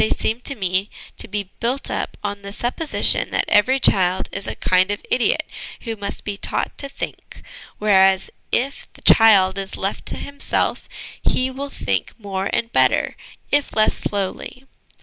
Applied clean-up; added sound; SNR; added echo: none; none; none; none.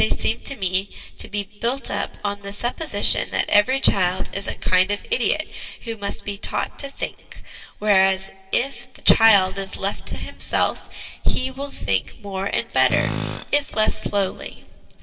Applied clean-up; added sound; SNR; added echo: none; Tools; 7 dB; reverberation time 1.6 s.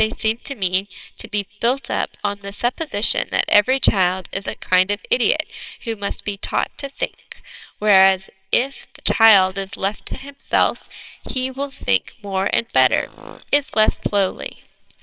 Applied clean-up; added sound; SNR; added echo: neural separator model SepFormer WHAMR!.